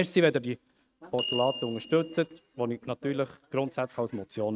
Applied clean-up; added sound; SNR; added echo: neural mask model RNNoise.